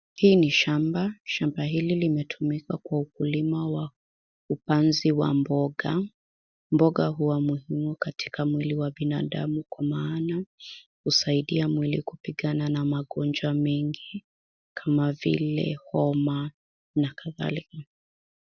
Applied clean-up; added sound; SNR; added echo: none; none; none; none.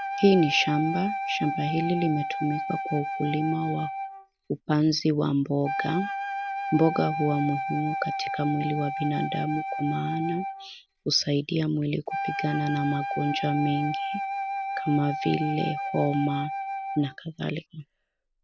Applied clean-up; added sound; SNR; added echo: none; Wind instrument, woodwind instrument; 5 dB; none.